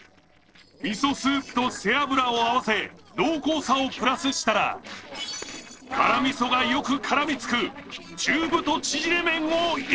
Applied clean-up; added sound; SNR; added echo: neural separator model SepFormer DNS4.